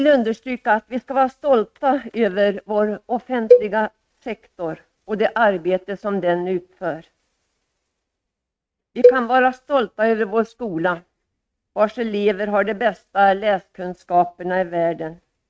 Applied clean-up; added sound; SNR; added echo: neural mask model RNNoise.